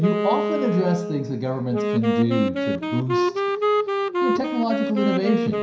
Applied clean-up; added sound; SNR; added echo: none; Wind instrument, woodwind instrument; 0 dB; reverberation time 0.5 s.